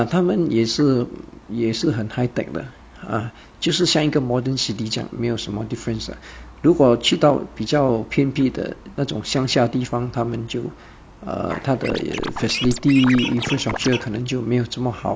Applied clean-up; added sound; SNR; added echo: none; Scratching (performance technique); 8 dB; none.